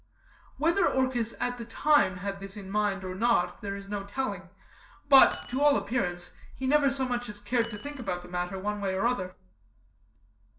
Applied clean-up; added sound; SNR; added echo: neural separator model SepFormer DNS4.